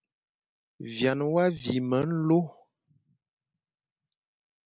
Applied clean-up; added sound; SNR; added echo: none; none; none; none.